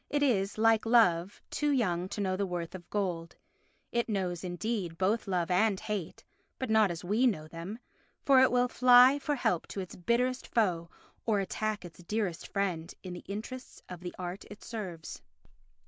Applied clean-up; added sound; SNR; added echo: none; none; none; none.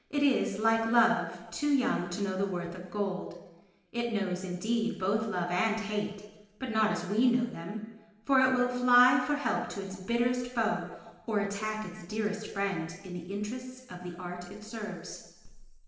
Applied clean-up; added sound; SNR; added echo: none; none; none; reverberation time 1.1 s.